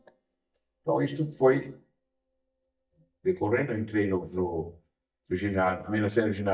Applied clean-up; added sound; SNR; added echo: neural mask model DeepFilterNet 3.